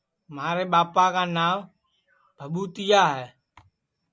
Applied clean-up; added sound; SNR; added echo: none; none; none; none.